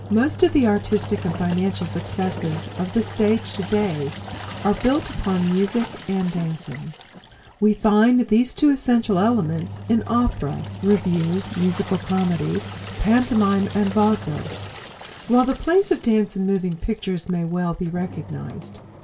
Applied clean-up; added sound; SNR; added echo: none; Engine; 13 dB; none.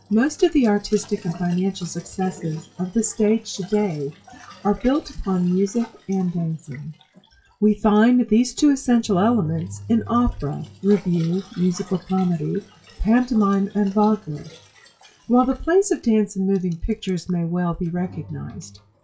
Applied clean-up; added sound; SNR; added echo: classical method log-MMSE.